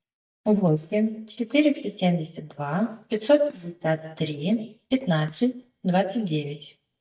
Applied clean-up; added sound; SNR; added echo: neural mask model DeepFilterNet 3.